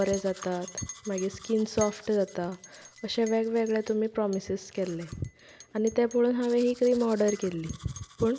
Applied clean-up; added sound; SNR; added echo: none; Chink, clink + Domestic sounds, home sounds; 18 dB; none.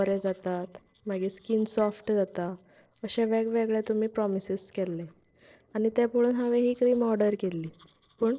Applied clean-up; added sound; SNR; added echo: neural separator model SepFormer DNS4.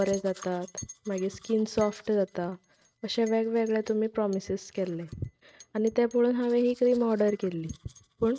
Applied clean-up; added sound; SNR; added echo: neural mask model RNNoise.